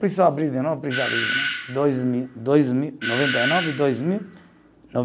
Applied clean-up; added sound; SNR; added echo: none; Doorbell; 4 dB; none.